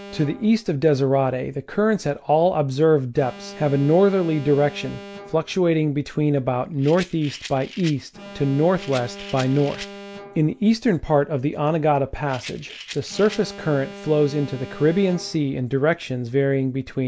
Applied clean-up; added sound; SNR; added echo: none; Rattle + Alarm; 18 dB; none.